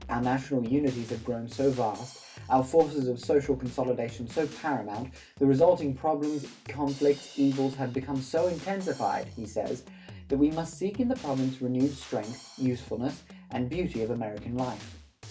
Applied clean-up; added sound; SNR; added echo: none; Drum kit; 18 dB; reverberation time 0.2 s.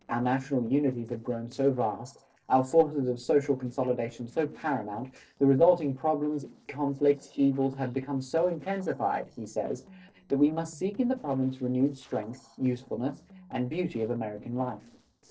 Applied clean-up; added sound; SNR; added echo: neural separator model SepFormer DNS4.